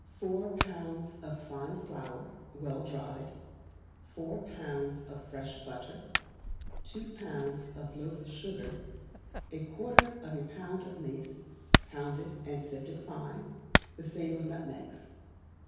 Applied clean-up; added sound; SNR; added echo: none; Hammer; -4 dB; reverberation time 1.2 s.